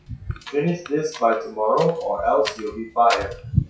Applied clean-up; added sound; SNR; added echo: classical method WPE with log-MMSE.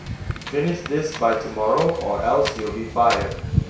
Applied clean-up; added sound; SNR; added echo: none; Wind; 7 dB; reverberation time 0.6 s.